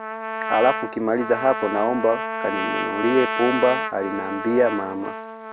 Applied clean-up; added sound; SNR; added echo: none; Trumpet; 5 dB; none.